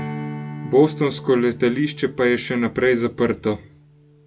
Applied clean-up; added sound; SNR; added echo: none; Strum; 14 dB; none.